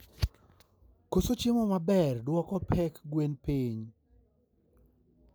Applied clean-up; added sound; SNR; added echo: none; none; none; none.